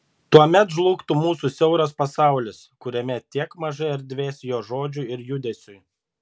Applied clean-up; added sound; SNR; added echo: none; none; none; none.